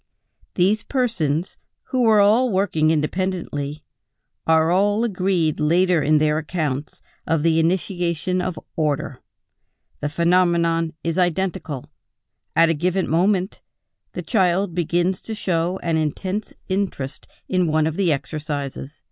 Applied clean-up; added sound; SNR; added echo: none; none; none; none.